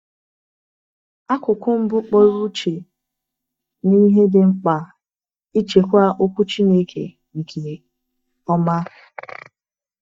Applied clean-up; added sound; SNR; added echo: neural mask model DeepFilterNet 3.